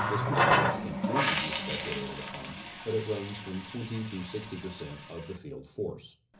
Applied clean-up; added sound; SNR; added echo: none; Water tap, faucet; -5 dB; reverberation time 0.5 s.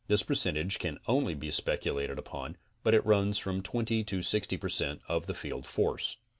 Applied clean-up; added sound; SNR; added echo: none; none; none; none.